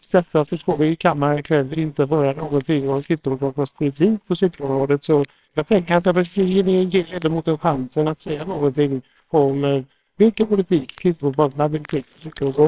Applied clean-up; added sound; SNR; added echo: neural separator model SepFormer WHAMR!.